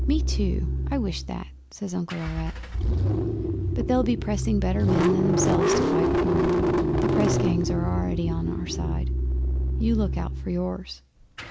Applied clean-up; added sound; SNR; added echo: none; Engine starting / Car; -4 dB; none.